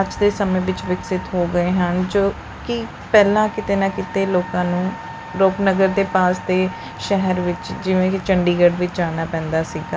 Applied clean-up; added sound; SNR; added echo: none; Wind instrument, woodwind instrument; 19 dB; none.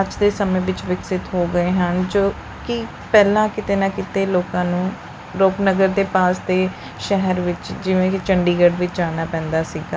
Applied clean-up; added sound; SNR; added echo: none; none; none; none.